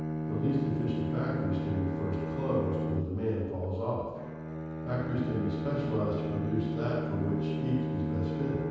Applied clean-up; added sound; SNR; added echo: none; Bowed string instrument; 1 dB; reverberation time 1.2 s.